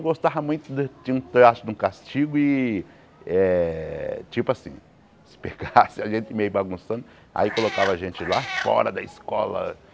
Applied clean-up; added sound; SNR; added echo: none; Meow; 8 dB; none.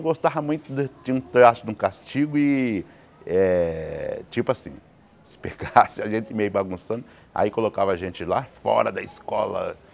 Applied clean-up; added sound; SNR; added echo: none; none; none; none.